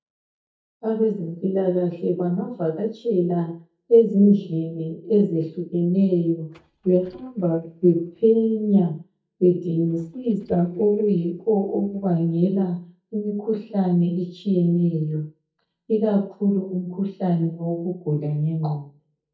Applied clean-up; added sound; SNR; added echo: neural mask model DeepFilterNet 3.